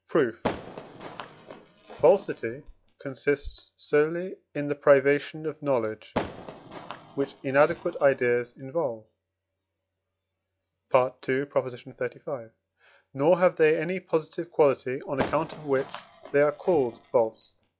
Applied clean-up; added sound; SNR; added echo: classical method log-MMSE.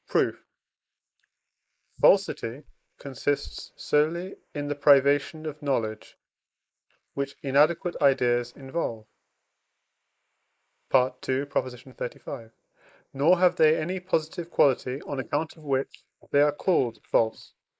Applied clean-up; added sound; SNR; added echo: neural mask model Resemble Enhance denoiser.